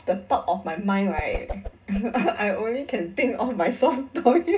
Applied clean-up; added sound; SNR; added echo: none; Whoosh, swoosh, swish; 11 dB; reverberation time 0.2 s.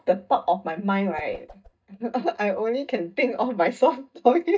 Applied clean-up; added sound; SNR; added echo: neural mask model DeepFilterNet 3.